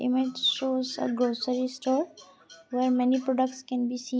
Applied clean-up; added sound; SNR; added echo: none; none; none; none.